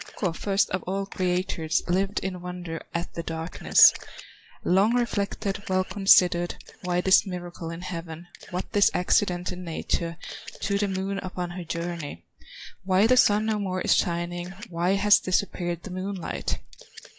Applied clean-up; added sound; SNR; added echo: neural mask model Resemble Enhance denoiser.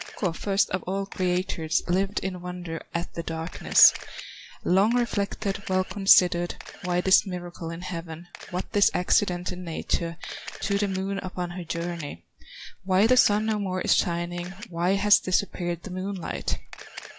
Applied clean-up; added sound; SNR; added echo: none; Camera; 19 dB; none.